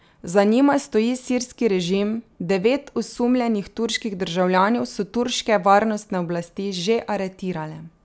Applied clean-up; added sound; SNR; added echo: none; none; none; none.